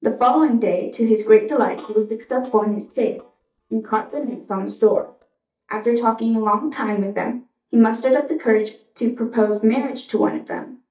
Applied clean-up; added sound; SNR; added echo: neural mask model DeepFilterNet 3.